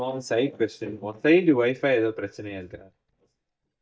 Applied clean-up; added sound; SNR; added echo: neural mask model DeepFilterNet 3.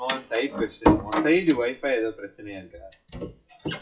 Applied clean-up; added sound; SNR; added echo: classical method WPE with log-MMSE.